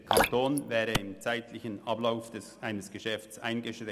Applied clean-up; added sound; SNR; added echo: none; Clapping + Drip; 0 dB; none.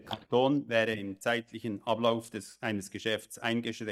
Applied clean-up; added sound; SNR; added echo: neural mask model DeepFilterNet 3.